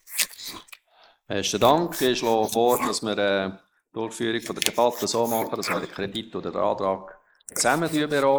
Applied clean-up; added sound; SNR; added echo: neural mask model Resemble Enhance denoiser.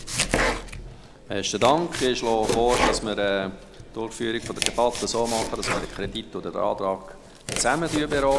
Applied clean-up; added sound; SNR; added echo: none; Domestic sounds, home sounds; 4 dB; none.